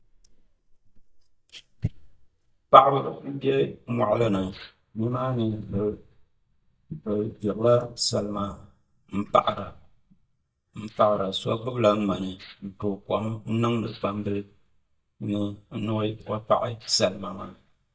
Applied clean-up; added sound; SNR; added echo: neural mask model DeepFilterNet 3.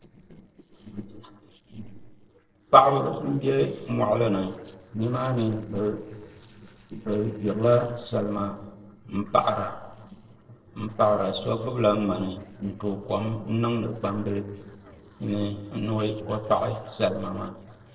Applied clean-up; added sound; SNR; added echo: neural separator model SepFormer DNS4.